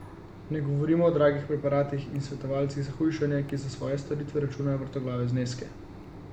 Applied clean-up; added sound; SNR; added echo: none; Mechanisms; 15 dB; none.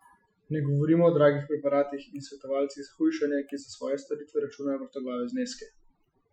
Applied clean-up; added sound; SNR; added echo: classical method Wiener filter.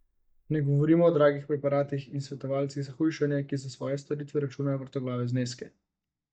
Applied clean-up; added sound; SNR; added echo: neural mask model DeepFilterNet 3.